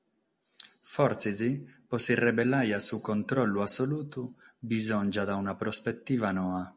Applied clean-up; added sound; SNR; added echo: none; none; none; none.